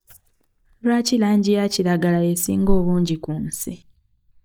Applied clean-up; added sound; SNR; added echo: neural mask model DeepFilterNet 3.